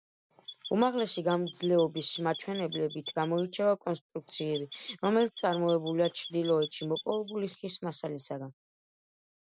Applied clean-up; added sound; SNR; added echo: none; Squeak / Chirp, tweet; 14 dB; none.